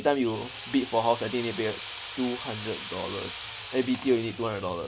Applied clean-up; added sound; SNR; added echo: none; Drill; 11 dB; none.